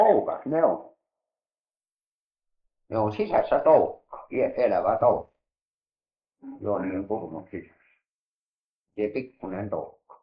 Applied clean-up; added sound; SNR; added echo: neural mask model Resemble Enhance denoiser.